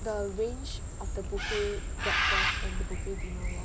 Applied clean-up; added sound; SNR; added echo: none; Bird; -5 dB; none.